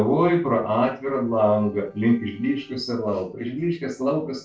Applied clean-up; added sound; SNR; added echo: neural separator model SepFormer DNS4.